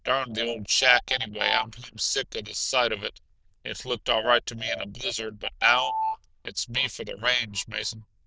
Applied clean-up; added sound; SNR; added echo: neural diffusion model UNIVERSE++.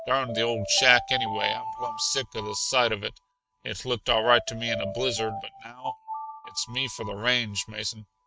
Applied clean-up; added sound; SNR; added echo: neural mask model RNNoise.